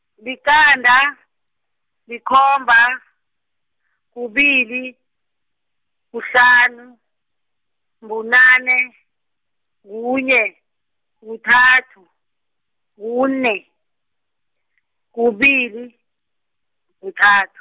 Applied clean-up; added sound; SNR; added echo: none; none; none; none.